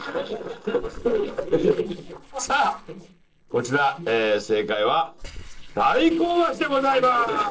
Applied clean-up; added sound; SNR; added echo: neural separator model SepFormer DNS4.